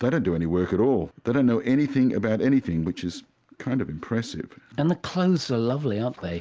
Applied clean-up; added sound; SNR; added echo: none; none; none; none.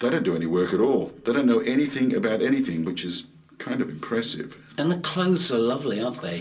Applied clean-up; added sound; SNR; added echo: none; none; none; reverberation time 0.2 s.